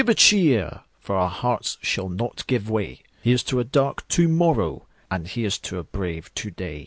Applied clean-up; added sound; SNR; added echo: none; none; none; none.